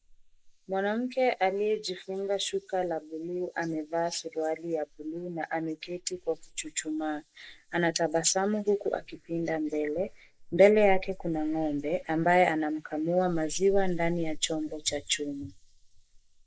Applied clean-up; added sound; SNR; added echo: neural mask model Resemble Enhance denoiser.